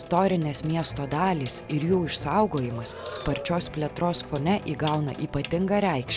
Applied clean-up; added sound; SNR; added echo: none; Breathing + Sink (filling or washing); 15 dB; none.